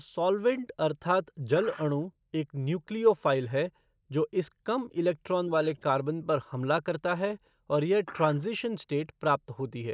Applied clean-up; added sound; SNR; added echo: neural mask model Resemble Enhance denoiser.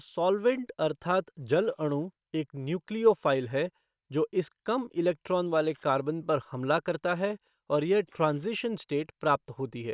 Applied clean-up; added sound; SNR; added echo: neural separator model SepFormer WHAM!.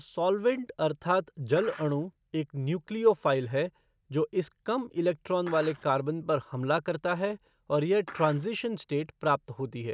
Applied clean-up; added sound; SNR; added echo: none; Skateboard; 16 dB; none.